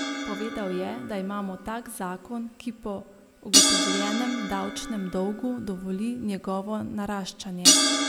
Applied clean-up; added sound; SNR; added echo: none; Crash cymbal; -4 dB; none.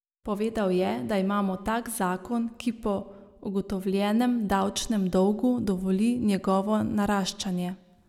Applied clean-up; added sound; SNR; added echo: none; none; none; none.